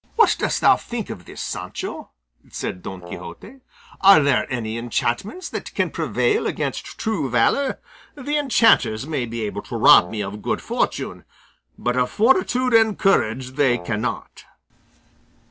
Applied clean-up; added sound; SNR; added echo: none; Brass instrument; 15 dB; none.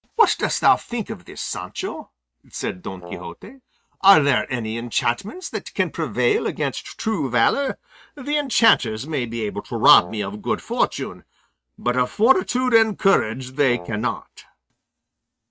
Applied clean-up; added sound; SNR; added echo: neural mask model RNNoise.